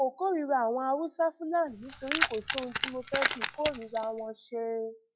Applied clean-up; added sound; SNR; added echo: classical method log-MMSE.